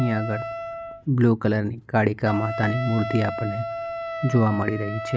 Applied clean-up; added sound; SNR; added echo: none; Wind instrument, woodwind instrument; 9 dB; none.